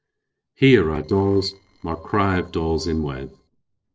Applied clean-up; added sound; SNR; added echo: neural separator model SepFormer DNS4.